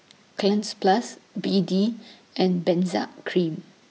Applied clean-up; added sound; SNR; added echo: none; none; none; none.